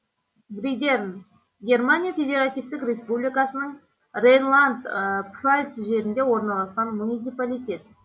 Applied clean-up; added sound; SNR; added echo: none; none; none; none.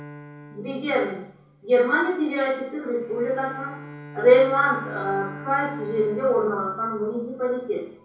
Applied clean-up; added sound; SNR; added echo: none; Bowed string instrument; 17 dB; reverberation time 0.6 s.